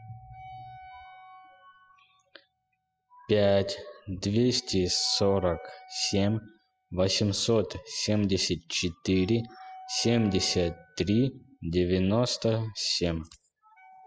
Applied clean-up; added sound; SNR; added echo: classical method spectral subtraction.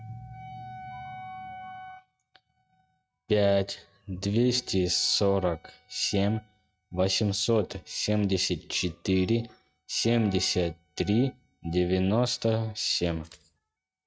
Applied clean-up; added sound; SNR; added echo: neural mask model RNNoise.